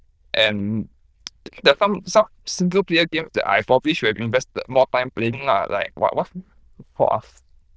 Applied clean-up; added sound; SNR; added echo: neural diffusion model UNIVERSE++.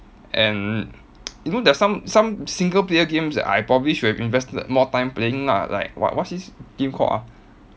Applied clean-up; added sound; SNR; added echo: none; none; none; none.